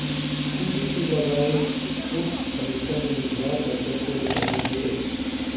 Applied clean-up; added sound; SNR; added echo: none; Tools; -2 dB; reverberation time 1.0 s.